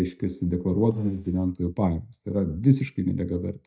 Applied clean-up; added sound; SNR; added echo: neural mask model DeepFilterNet 3.